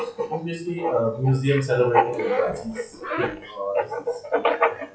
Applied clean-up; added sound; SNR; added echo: classical method log-MMSE.